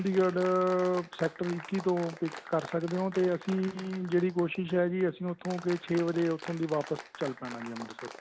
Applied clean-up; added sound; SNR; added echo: none; Applause; 16 dB; none.